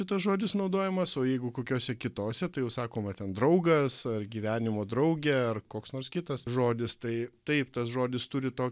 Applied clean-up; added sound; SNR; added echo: none; none; none; none.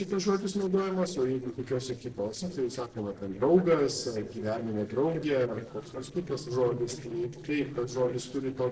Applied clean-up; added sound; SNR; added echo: neural separator model SepFormer DNS4.